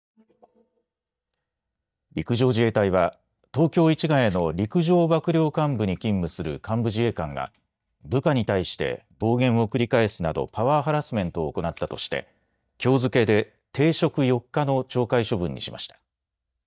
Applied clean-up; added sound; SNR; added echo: neural mask model DeepFilterNet 3.